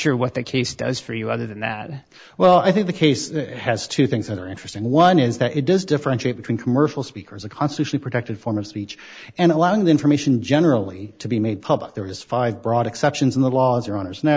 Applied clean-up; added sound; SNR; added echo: none; none; none; none.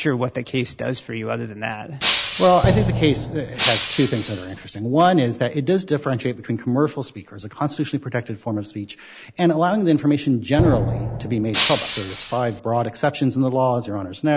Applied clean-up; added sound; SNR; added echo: none; Drum + Shatter; -1 dB; none.